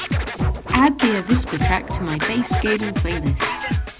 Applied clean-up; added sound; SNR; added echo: none; Scratching (performance technique); 0 dB; none.